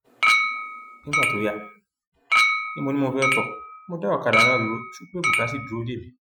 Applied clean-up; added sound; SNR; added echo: classical method Wiener filter.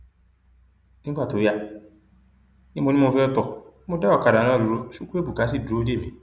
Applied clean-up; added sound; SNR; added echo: none; none; none; none.